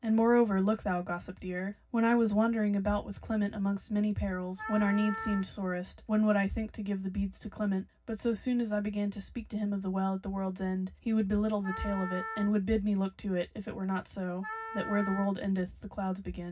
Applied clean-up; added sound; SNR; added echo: none; Wind instrument, woodwind instrument; 11 dB; reverberation time 0.4 s.